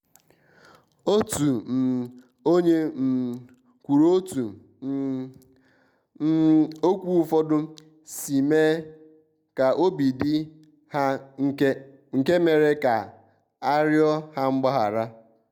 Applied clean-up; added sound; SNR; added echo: none; none; none; none.